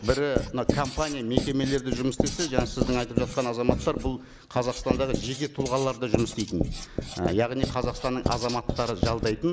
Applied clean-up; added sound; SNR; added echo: none; Writing; 2 dB; none.